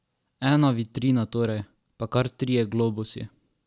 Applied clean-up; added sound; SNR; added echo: none; none; none; none.